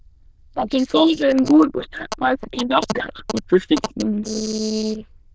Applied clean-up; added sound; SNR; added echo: neural diffusion model UNIVERSE++.